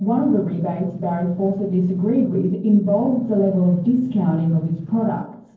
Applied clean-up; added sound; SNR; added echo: neural separator model SepFormer DNS4.